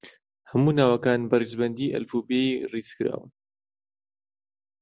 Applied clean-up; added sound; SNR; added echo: none; none; none; none.